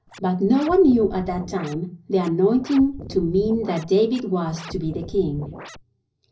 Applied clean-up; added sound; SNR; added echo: none; Scratching (performance technique); 16 dB; reverberation time 0.5 s.